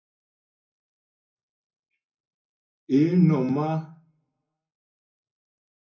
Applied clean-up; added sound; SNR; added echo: none; none; none; reverberation time 0.4 s.